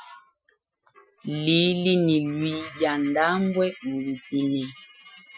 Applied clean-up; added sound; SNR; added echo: classical method Wiener filter.